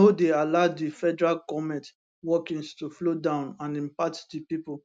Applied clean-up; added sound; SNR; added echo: none; none; none; none.